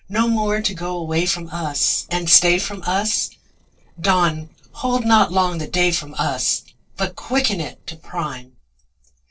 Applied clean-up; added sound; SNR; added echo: neural separator model SepFormer DNS4.